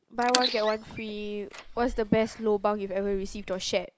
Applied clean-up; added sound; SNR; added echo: neural mask model Resemble Enhance denoiser.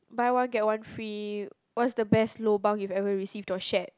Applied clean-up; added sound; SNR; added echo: none; none; none; none.